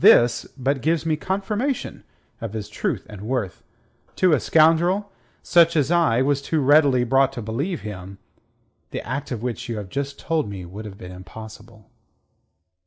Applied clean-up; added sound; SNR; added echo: none; none; none; none.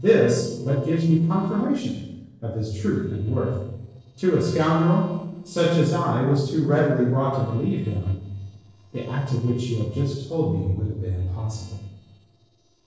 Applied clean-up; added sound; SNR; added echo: neural separator model SepFormer DNS4.